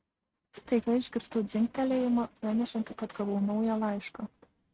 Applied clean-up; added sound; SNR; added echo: neural mask model RNNoise.